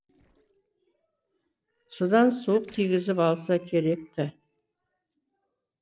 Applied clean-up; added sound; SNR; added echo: neural separator model SepFormer DNS4.